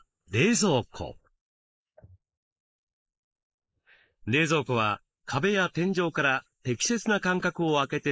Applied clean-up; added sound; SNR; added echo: neural mask model Resemble Enhance denoiser.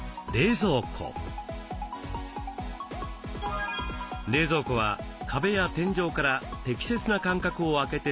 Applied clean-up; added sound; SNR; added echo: none; none; none; none.